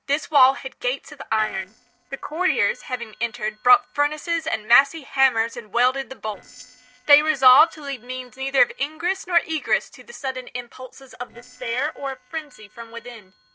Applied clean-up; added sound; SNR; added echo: neural separator model SepFormer DNS4.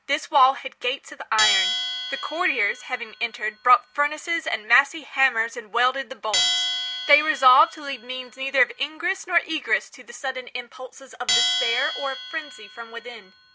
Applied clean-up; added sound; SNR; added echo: none; Bell; 6 dB; none.